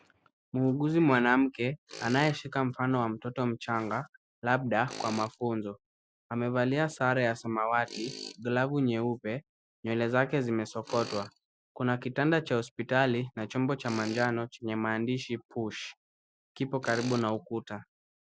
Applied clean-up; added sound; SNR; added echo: classical method Wiener filter.